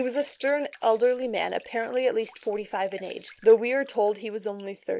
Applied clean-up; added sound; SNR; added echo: neural mask model Resemble Enhance denoiser.